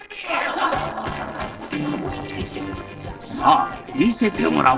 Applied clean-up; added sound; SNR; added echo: neural separator model SepFormer DNS4.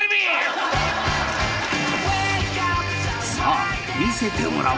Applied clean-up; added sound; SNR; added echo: none; Applause; 20 dB; reverberation time 0.4 s.